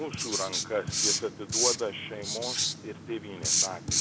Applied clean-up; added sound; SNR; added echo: none; Writing; -5 dB; none.